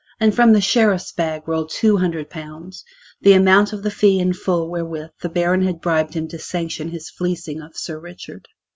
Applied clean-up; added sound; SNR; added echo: none; none; none; none.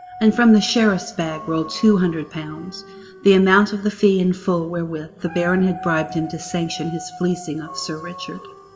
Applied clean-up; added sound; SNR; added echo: none; Dog; 17 dB; reverberation time 2.1 s.